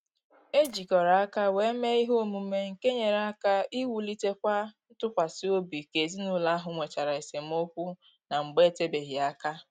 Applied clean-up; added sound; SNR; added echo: neural mask model RNNoise.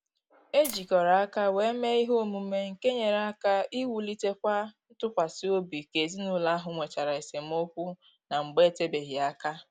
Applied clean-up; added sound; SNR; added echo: none; Tap; 11 dB; none.